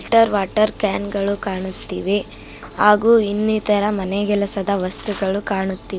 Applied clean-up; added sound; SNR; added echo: none; Mechanisms; 20 dB; none.